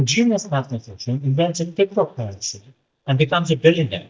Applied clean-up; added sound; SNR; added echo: neural mask model DeepFilterNet 3.